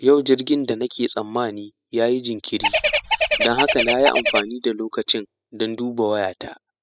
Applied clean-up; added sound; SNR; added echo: classical method spectral subtraction.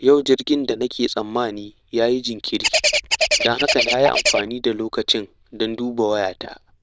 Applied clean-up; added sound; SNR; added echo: neural diffusion model UNIVERSE++.